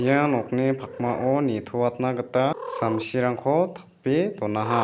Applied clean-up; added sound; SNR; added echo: none; Cat; 14 dB; none.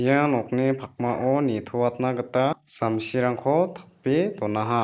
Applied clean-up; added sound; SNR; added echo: neural mask model Resemble Enhance denoiser.